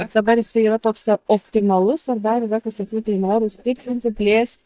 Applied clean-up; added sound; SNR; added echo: neural mask model DeepFilterNet 3.